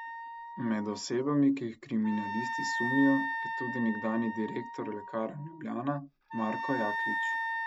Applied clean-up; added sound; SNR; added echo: none; Wind instrument, woodwind instrument; 4 dB; none.